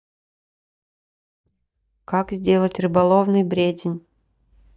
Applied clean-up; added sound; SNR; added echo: neural mask model DeepFilterNet 3.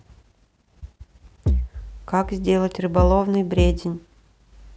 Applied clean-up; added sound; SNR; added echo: none; Bass drum; -2 dB; none.